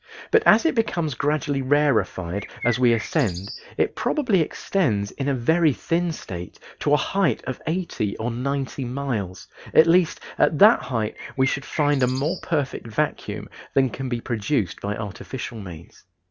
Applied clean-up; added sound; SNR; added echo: none; Bird; 12 dB; none.